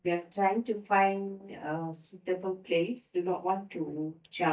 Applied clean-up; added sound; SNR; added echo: neural mask model DeepFilterNet 3.